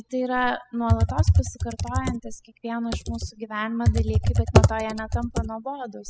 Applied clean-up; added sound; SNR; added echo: classical method spectral subtraction.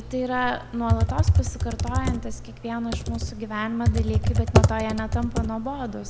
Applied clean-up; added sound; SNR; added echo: none; Computer keyboard; -4 dB; none.